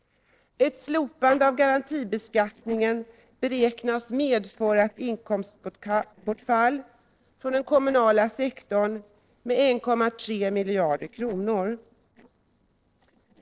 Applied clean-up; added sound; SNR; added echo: neural separator model SepFormer DNS4.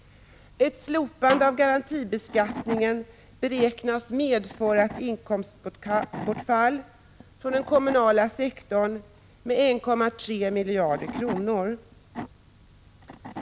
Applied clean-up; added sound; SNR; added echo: none; Snare drum + Wood / Tools; 14 dB; none.